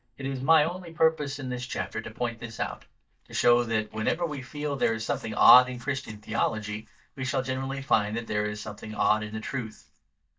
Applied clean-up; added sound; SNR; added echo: neural mask model DeepFilterNet 3.